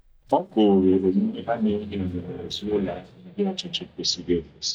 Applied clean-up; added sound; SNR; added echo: neural mask model DeepFilterNet 3.